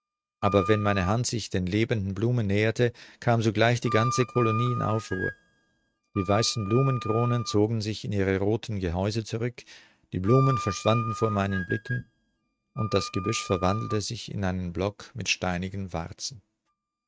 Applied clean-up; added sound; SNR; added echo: neural mask model RNNoise.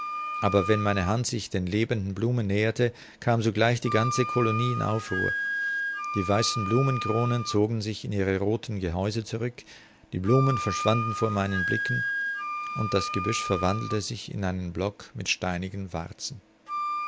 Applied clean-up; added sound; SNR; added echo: none; Wind instrument, woodwind instrument; 6 dB; none.